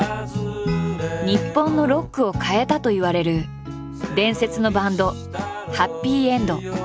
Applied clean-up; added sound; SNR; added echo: none; none; none; none.